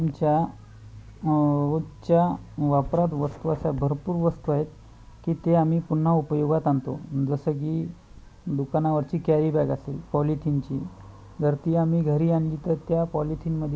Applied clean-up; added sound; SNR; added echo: none; none; none; none.